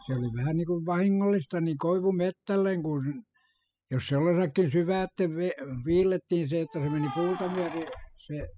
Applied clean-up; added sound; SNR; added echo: classical method spectral subtraction.